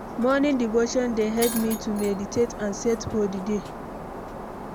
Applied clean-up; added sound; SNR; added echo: none; Shatter; 9 dB; none.